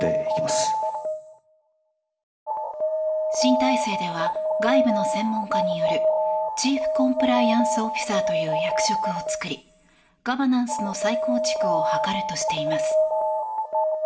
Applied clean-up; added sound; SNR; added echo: none; Alarm; -3 dB; reverberation time 0.4 s.